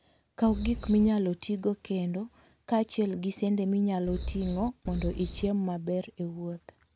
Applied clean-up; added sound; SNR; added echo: none; Wild animals; 0 dB; none.